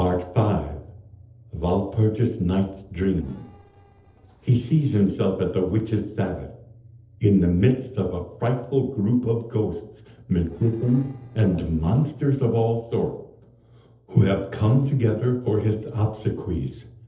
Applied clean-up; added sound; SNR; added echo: neural separator model SepFormer DNS4.